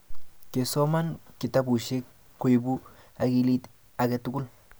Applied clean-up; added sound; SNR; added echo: none; none; none; none.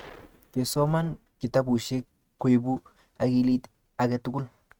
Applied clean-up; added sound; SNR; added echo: neural mask model RNNoise.